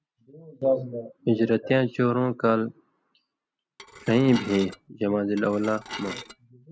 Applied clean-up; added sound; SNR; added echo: none; Dishes, pots, and pans / Glass; 14 dB; none.